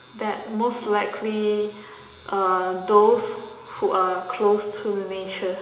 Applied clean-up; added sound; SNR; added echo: none; none; none; reverberation time 0.8 s.